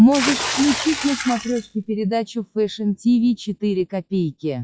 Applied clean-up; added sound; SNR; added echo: classical method log-MMSE.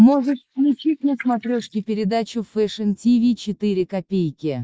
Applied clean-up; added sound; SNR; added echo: neural mask model Resemble Enhance denoiser.